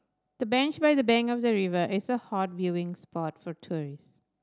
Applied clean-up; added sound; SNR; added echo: none; none; none; none.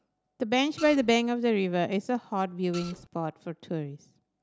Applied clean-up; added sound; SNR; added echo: none; Printer; 15 dB; none.